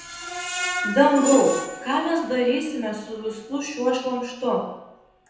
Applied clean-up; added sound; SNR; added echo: none; Screech; 10 dB; reverberation time 0.9 s.